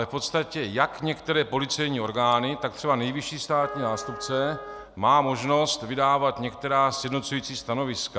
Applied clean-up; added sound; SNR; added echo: none; Trumpet; 13 dB; none.